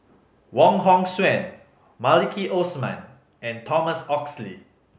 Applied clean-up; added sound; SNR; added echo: none; none; none; none.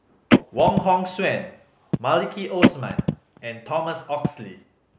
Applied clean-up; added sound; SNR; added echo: none; Telephone; -1 dB; none.